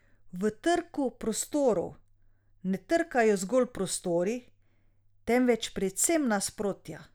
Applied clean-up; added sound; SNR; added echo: none; none; none; none.